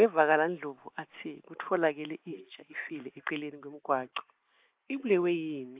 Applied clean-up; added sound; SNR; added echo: neural mask model Resemble Enhance denoiser.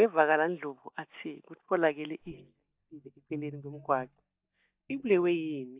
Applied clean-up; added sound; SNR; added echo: neural mask model DeepFilterNet 3.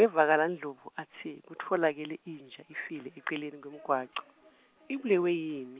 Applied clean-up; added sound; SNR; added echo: none; none; none; none.